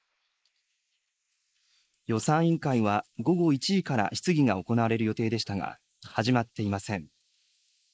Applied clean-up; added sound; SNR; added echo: neural mask model Resemble Enhance denoiser.